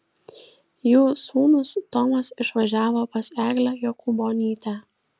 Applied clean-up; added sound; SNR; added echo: none; none; none; none.